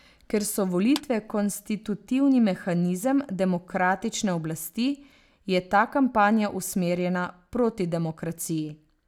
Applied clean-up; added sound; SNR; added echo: none; Clapping; 19 dB; none.